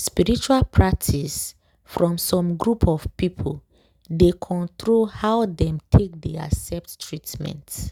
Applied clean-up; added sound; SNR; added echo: none; none; none; none.